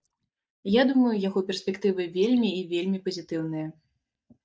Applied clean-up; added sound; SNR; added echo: neural mask model DeepFilterNet 3.